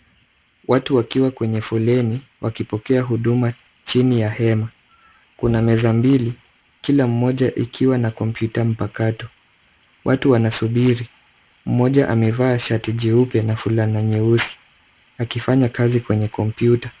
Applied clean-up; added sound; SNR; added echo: none; none; none; none.